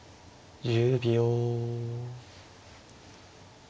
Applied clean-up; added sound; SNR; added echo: none; none; none; none.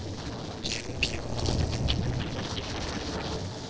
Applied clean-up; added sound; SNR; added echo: neural separator model SepFormer DNS4.